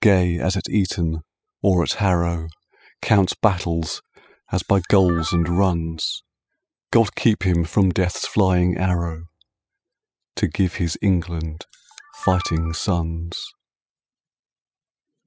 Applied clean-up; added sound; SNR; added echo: classical method spectral subtraction.